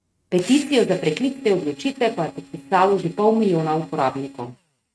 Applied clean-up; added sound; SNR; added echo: neural mask model RNNoise.